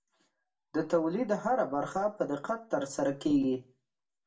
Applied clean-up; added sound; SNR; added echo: none; none; none; reverberation time 0.2 s.